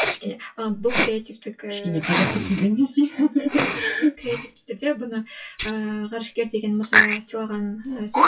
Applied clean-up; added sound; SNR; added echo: classical method WPE with log-MMSE.